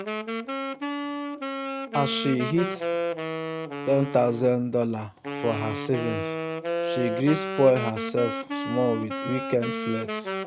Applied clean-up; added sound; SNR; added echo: none; Wind instrument, woodwind instrument; 4 dB; none.